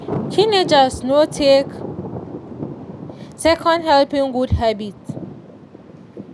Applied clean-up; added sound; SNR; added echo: none; Thunder; 12 dB; none.